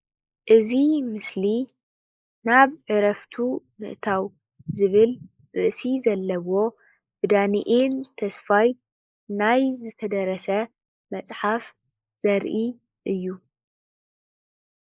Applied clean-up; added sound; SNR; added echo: neural mask model Resemble Enhance denoiser.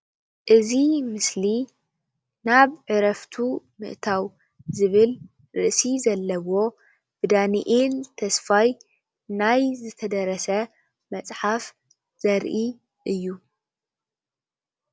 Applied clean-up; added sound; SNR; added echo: none; none; none; none.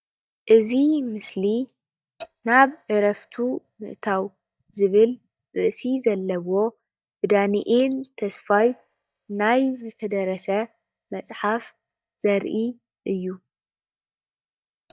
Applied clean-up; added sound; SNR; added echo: neural mask model DeepFilterNet 3.